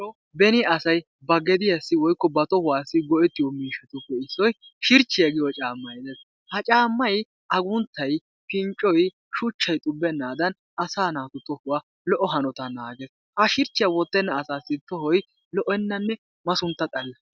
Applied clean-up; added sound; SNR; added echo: none; none; none; none.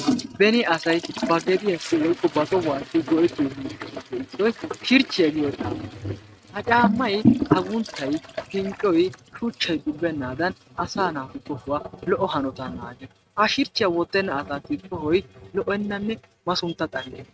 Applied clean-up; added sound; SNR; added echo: neural mask model RNNoise.